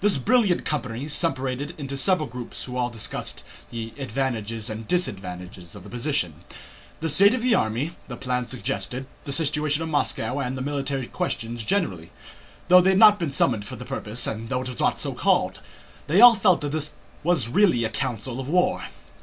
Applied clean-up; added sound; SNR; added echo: none; none; none; none.